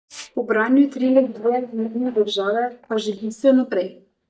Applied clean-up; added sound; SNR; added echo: neural mask model DeepFilterNet 3.